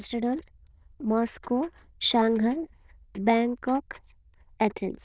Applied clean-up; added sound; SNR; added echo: neural diffusion model UNIVERSE++.